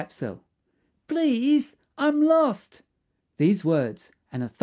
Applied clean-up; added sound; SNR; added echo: none; none; none; none.